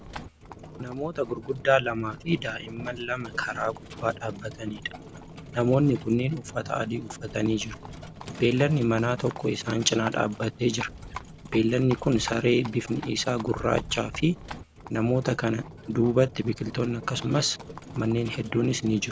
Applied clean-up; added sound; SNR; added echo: none; Livestock, farm animals, working animals; 14 dB; none.